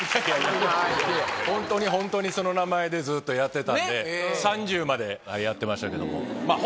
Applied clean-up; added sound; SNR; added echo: none; none; none; none.